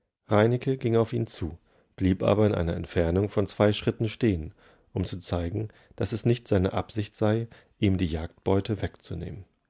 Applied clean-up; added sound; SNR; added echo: none; none; none; none.